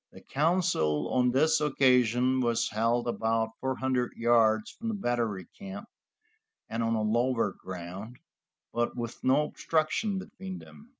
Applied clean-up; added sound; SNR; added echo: none; none; none; none.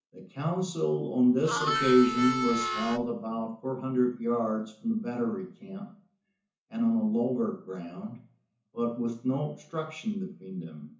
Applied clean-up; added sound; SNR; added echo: none; Harmonica; 1 dB; reverberation time 0.6 s.